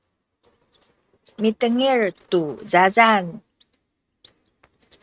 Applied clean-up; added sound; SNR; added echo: neural mask model RNNoise.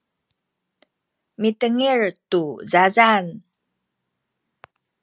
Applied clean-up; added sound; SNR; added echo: none; none; none; none.